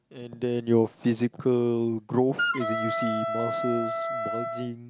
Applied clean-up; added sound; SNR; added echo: none; Wind instrument, woodwind instrument; 3 dB; none.